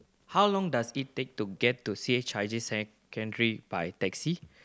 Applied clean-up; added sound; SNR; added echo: none; none; none; none.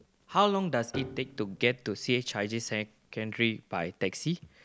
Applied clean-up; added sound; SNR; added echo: none; Piano; 16 dB; none.